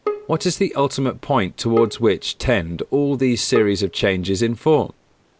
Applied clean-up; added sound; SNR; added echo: none; Bowed string instrument; 13 dB; none.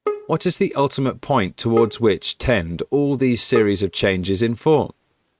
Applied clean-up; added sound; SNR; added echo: neural mask model RNNoise.